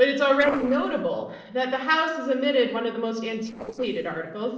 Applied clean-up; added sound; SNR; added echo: neural separator model SepFormer DNS4.